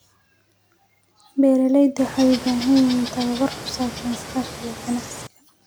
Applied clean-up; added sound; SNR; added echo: none; Water / Bird; 11 dB; none.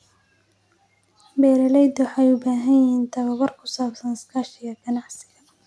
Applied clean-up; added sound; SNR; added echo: none; none; none; none.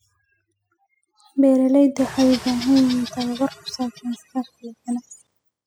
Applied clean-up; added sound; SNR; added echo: classical method spectral subtraction.